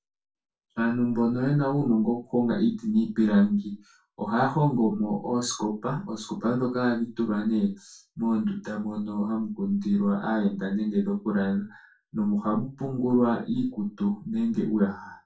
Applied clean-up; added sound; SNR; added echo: none; none; none; reverberation time 0.2 s.